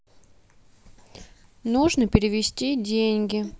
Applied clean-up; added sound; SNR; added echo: none; none; none; none.